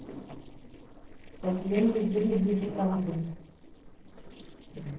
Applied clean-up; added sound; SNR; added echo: neural separator model SepFormer DNS4.